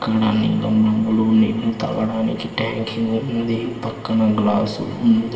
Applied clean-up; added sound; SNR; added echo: none; none; none; reverberation time 2.2 s.